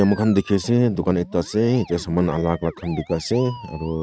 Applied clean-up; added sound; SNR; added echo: neural mask model RNNoise.